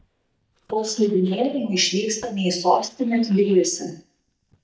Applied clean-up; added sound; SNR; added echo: neural mask model DeepFilterNet 3.